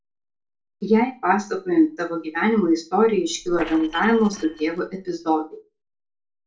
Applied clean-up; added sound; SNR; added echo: neural separator model SepFormer DNS4.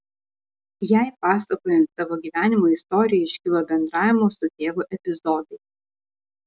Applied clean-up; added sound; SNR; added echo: none; none; none; none.